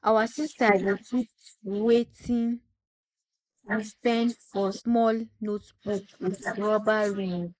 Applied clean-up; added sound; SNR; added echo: neural mask model Resemble Enhance denoiser.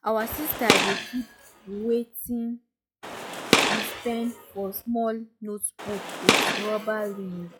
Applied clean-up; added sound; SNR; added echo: classical method log-MMSE.